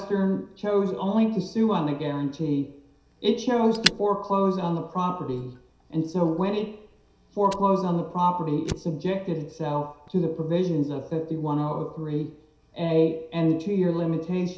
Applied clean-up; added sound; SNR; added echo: none; Fire; 15 dB; reverberation time 0.7 s.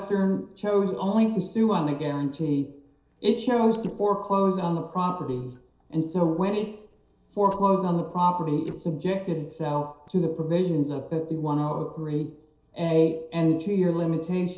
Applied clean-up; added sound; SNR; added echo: neural separator model SepFormer DNS4.